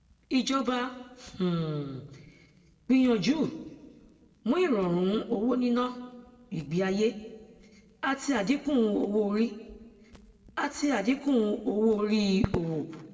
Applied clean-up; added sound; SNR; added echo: none; Crackle; 18 dB; reverberation time 1.1 s.